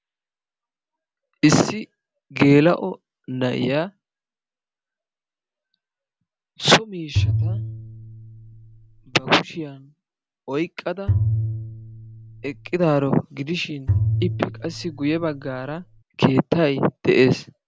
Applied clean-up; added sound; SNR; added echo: none; Bowed string instrument; 2 dB; none.